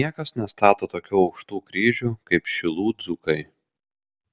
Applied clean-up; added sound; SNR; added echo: none; none; none; none.